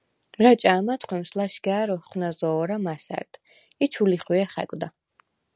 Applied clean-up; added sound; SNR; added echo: none; none; none; none.